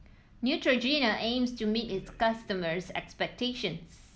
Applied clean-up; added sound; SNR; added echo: none; none; none; none.